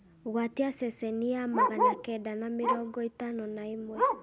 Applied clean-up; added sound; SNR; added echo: none; Bark; -1 dB; none.